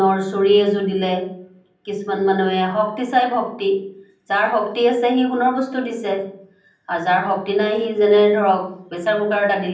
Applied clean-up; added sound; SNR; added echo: none; none; none; reverberation time 0.6 s.